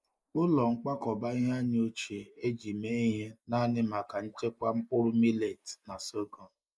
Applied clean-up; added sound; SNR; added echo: neural mask model Resemble Enhance denoiser.